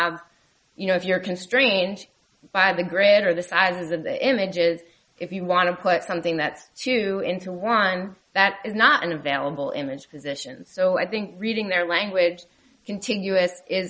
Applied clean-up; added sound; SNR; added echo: none; none; none; none.